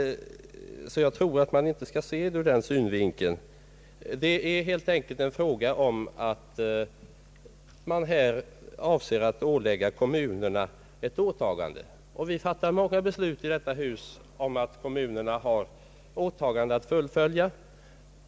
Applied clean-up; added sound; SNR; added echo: none; none; none; none.